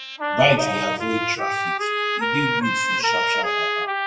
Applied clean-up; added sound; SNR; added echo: classical method WPE with log-MMSE.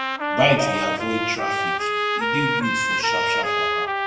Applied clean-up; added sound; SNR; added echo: none; Trumpet; -3 dB; reverberation time 1.3 s.